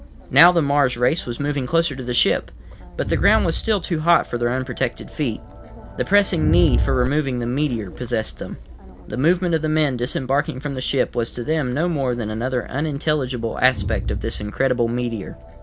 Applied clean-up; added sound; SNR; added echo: none; Crowd; 8 dB; none.